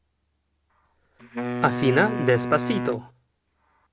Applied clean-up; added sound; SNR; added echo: none; Wind instrument, woodwind instrument; 4 dB; none.